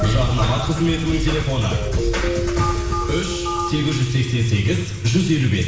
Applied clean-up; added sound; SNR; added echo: none; none; none; reverberation time 1.3 s.